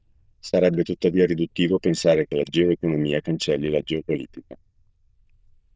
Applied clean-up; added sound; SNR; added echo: neural diffusion model UNIVERSE++.